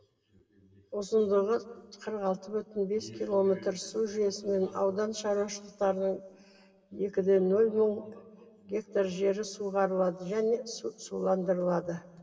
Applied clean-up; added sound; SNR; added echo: none; none; none; reverberation time 2.9 s.